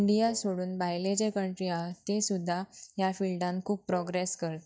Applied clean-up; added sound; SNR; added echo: neural mask model DeepFilterNet 3.